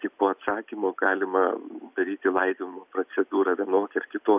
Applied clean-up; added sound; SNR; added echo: none; none; none; none.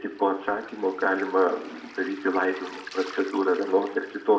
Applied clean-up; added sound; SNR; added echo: none; Waves, surf; 19 dB; reverberation time 0.7 s.